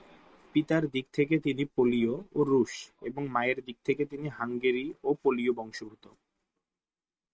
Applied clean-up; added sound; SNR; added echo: neural mask model RNNoise.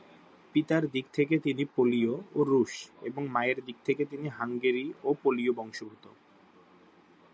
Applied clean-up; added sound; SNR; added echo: none; none; none; none.